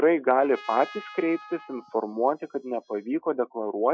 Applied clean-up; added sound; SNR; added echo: classical method Wiener filter.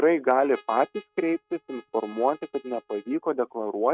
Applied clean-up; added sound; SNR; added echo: neural mask model RNNoise.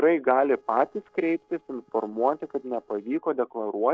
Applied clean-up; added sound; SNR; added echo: neural separator model SepFormer DNS4.